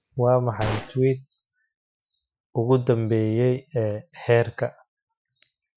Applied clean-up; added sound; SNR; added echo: classical method Wiener filter.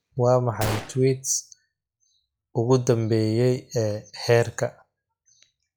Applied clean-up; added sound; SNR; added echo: classical method log-MMSE.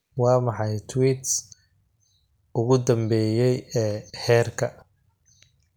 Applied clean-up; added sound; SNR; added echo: none; none; none; none.